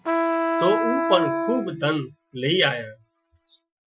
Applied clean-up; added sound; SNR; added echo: classical method Wiener filter.